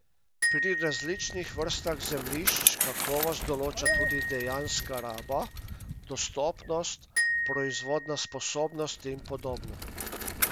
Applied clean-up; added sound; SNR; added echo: none; Glockenspiel + Bicycle; -1 dB; none.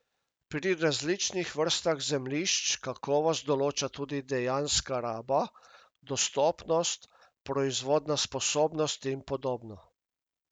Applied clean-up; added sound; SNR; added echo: none; none; none; none.